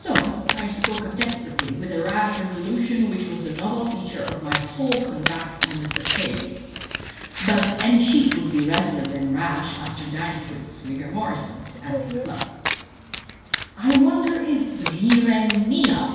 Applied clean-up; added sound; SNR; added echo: none; Domestic sounds, home sounds; 6 dB; reverberation time 1.2 s.